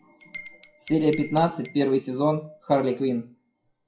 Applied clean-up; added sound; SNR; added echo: classical method WPE with log-MMSE.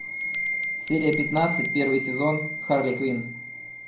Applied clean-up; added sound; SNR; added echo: none; Bell; 4 dB; reverberation time 0.6 s.